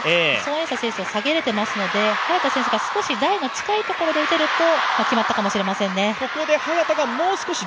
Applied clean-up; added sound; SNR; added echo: none; none; none; none.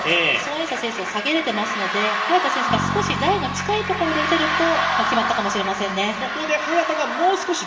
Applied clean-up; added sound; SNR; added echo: none; Bass guitar; 14 dB; reverberation time 1.6 s.